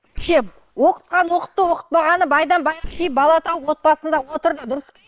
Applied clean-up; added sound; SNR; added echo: neural separator model SepFormer WHAM!.